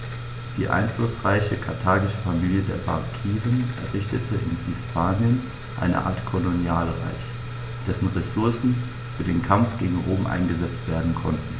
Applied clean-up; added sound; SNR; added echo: none; none; none; none.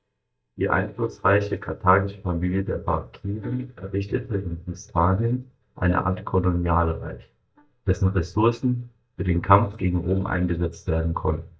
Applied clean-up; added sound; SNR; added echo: neural mask model DeepFilterNet 3.